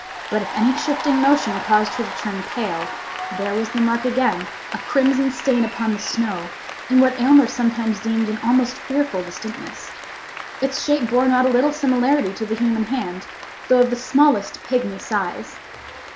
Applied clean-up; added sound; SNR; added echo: none; Applause / Cheering; 11 dB; none.